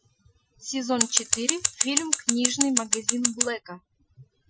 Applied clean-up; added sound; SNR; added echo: classical method Wiener filter.